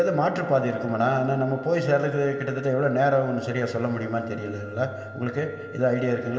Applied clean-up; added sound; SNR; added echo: none; Wind instrument, woodwind instrument; 19 dB; reverberation time 1.8 s.